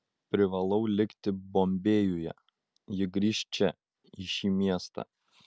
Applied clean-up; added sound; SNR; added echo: none; none; none; none.